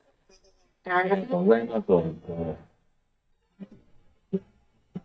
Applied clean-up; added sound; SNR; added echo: neural mask model DeepFilterNet 3.